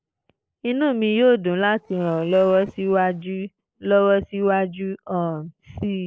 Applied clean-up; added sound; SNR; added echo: neural separator model SepFormer DNS4.